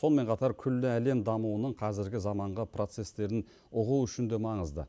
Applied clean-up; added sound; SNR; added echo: none; none; none; none.